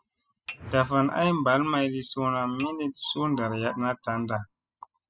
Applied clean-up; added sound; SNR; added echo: classical method spectral subtraction.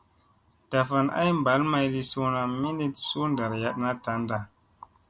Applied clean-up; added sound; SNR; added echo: none; none; none; none.